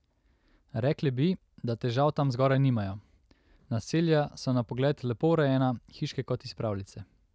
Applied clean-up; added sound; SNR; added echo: none; none; none; none.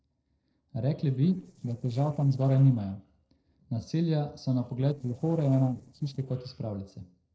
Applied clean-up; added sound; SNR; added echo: neural separator model SepFormer DNS4.